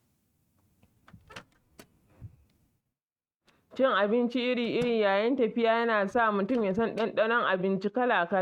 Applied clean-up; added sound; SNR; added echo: neural mask model RNNoise.